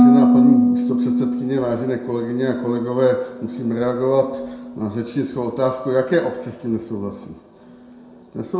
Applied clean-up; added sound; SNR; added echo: none; Harp; -1 dB; reverberation time 0.6 s.